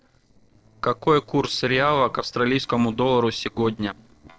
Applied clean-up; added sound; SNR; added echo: neural separator model SepFormer DNS4.